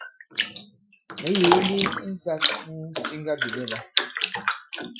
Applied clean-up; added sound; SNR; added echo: classical method Wiener filter.